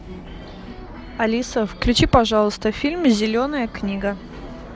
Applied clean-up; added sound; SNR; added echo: none; none; none; none.